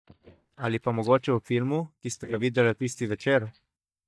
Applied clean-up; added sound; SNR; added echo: neural mask model DeepFilterNet 3.